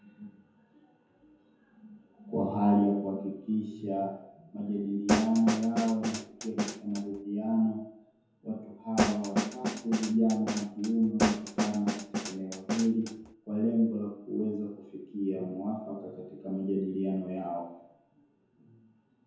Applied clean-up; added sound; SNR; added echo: none; Snare drum; 0 dB; reverberation time 0.9 s.